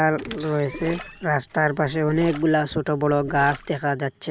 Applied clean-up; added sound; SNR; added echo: none; Gurgling + Squeak; 18 dB; none.